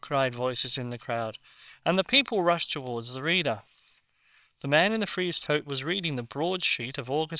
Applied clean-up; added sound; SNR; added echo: neural separator model SepFormer WHAMR!.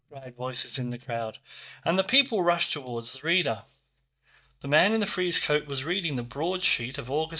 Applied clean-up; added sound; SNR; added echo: neural mask model DeepFilterNet 3.